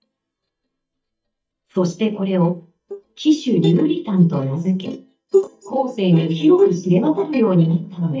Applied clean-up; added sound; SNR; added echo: neural mask model DeepFilterNet 3.